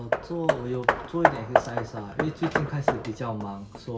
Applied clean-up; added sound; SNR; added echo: none; Hammer; -4 dB; none.